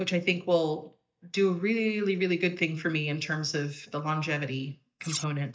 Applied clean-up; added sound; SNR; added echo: neural mask model DeepFilterNet 3.